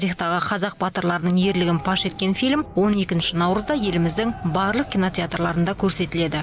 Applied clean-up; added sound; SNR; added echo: none; none; none; none.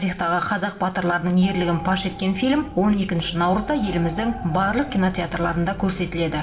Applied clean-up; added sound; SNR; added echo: none; none; none; reverberation time 1.6 s.